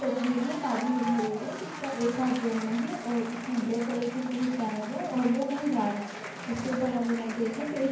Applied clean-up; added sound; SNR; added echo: none; Applause / Crowd / Cheering; 10 dB; reverberation time 0.9 s.